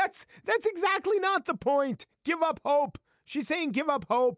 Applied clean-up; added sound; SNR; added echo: none; none; none; none.